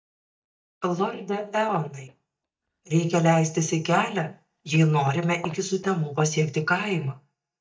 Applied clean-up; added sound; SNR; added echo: neural mask model DeepFilterNet 3.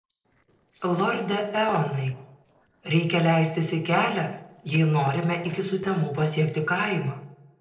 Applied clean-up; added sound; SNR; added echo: neural separator model SepFormer DNS4.